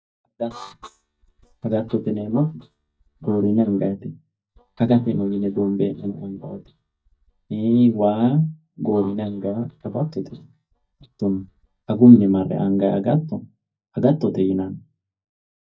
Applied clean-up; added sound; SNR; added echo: neural mask model DeepFilterNet 3.